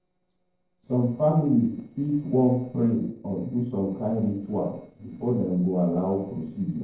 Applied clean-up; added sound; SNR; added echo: neural separator model SepFormer DNS4.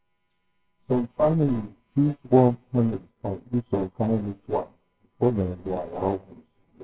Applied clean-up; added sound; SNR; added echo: neural separator model SepFormer WHAMR!.